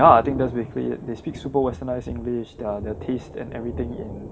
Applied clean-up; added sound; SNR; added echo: none; Thunder; 12 dB; none.